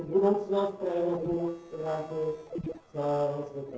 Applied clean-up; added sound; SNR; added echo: neural separator model SepFormer DNS4.